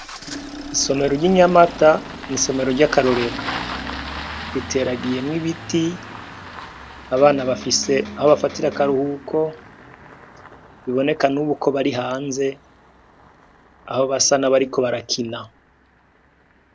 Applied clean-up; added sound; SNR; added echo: none; Electric guitar + Engine starting; 13 dB; none.